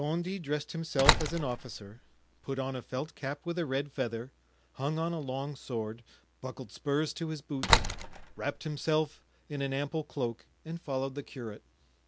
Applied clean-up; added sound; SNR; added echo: none; Slam; -3 dB; none.